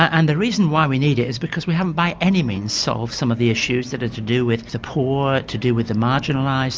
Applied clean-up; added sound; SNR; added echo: none; none; none; none.